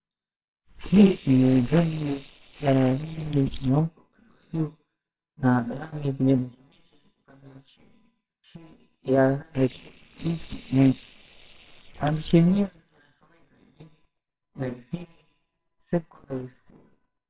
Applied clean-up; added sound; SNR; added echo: neural separator model SepFormer WHAMR!.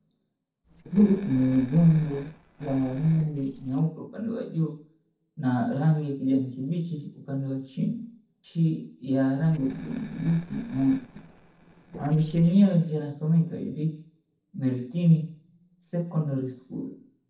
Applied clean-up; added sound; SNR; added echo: neural separator model SepFormer DNS4.